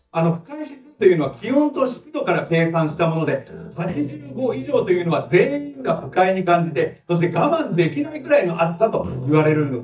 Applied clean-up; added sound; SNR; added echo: neural mask model DeepFilterNet 3.